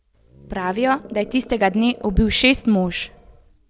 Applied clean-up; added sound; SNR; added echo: none; Animal; 20 dB; none.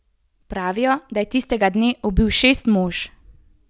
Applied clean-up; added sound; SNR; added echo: none; none; none; none.